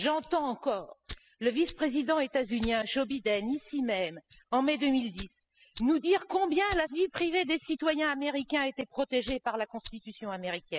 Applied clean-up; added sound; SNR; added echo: classical method spectral subtraction.